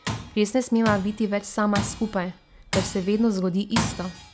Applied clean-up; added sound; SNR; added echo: none; Tools; 8 dB; none.